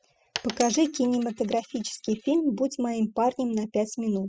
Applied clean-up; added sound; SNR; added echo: classical method spectral subtraction.